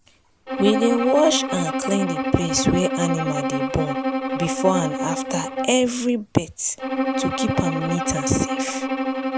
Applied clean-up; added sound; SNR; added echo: none; Bowed string instrument; 2 dB; none.